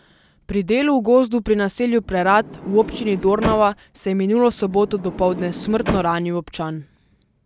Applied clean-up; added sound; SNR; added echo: none; Sliding door; 11 dB; none.